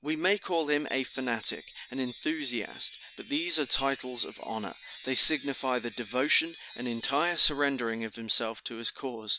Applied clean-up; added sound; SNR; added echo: none; Wind chime; 11 dB; none.